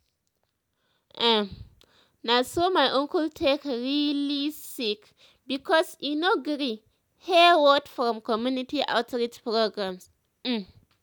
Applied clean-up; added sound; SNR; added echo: none; none; none; none.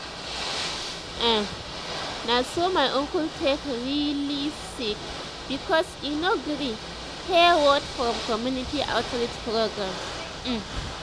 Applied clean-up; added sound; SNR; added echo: none; Ocean / Boat, Water vehicle; 8 dB; none.